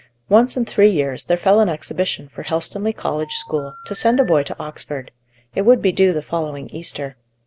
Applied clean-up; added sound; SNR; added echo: none; Telephone; 20 dB; none.